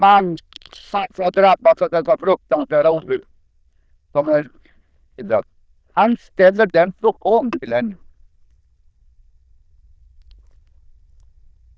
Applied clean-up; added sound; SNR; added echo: neural diffusion model UNIVERSE++.